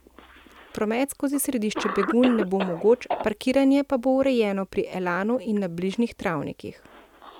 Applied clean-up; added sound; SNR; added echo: none; Cough; 12 dB; none.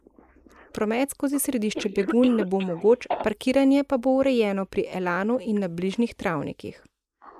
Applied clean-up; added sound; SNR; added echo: neural mask model Resemble Enhance denoiser.